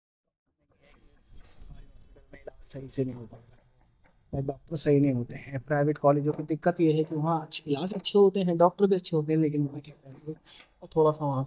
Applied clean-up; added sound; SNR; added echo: neural mask model DeepFilterNet 3.